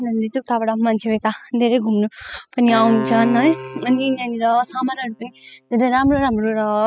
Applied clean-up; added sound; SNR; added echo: classical method spectral subtraction.